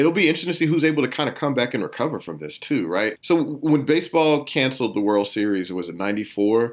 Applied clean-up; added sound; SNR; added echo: none; none; none; none.